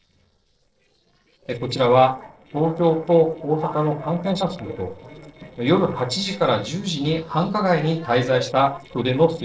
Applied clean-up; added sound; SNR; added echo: neural separator model SepFormer DNS4.